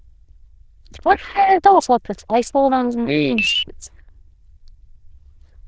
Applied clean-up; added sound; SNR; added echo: neural diffusion model UNIVERSE++.